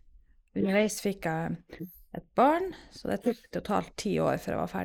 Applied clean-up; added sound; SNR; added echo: neural mask model Resemble Enhance denoiser.